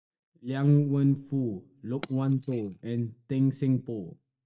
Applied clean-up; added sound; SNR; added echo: neural mask model DeepFilterNet 3.